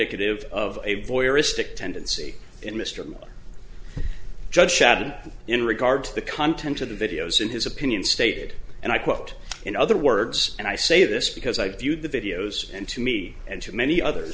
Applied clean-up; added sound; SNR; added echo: none; none; none; none.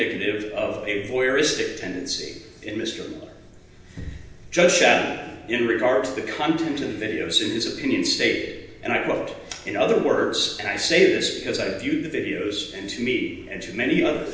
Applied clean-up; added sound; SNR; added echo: none; none; none; reverberation time 0.9 s.